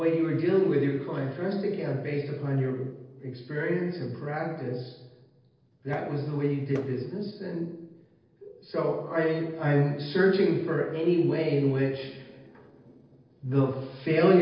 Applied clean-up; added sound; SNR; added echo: neural separator model SepFormer DNS4.